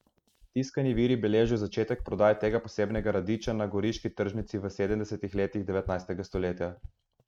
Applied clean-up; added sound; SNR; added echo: neural mask model RNNoise.